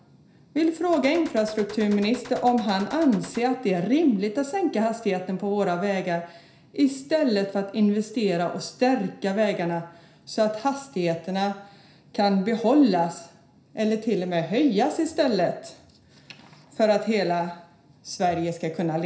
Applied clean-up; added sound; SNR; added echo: none; Gunshot, gunfire; 19 dB; reverberation time 0.5 s.